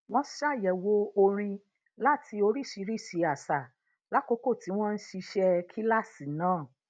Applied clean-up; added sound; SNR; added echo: none; none; none; none.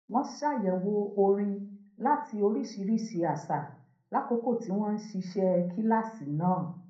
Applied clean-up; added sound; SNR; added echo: none; none; none; reverberation time 0.6 s.